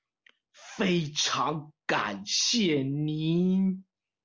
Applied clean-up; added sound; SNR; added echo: none; none; none; none.